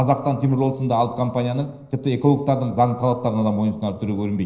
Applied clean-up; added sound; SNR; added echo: neural separator model SepFormer DNS4.